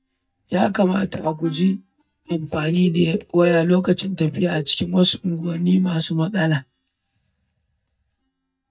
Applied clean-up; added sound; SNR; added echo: neural mask model DeepFilterNet 3.